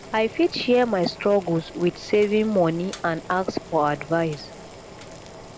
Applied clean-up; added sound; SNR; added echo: none; Boiling; 17 dB; none.